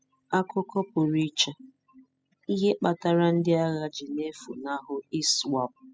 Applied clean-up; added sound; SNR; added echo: classical method spectral subtraction.